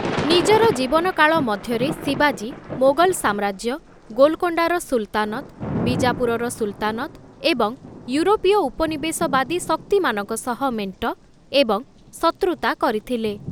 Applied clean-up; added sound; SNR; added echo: none; Thunder / Rain; 11 dB; none.